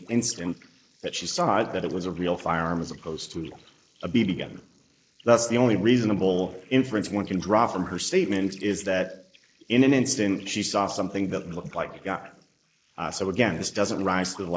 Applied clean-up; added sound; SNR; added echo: neural mask model Resemble Enhance denoiser.